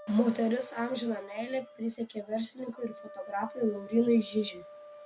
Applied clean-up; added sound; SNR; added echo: none; Wind instrument, woodwind instrument; 18 dB; none.